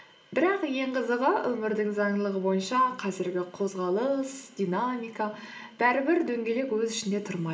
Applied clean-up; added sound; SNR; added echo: none; none; none; reverberation time 1.4 s.